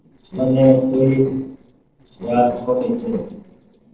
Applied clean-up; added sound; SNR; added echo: neural separator model SepFormer DNS4.